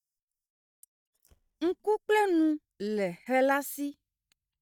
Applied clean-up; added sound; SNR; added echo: neural mask model DeepFilterNet 3.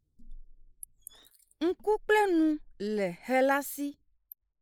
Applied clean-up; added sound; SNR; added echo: neural mask model Resemble Enhance denoiser.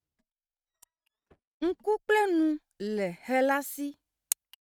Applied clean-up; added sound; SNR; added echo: neural mask model RNNoise.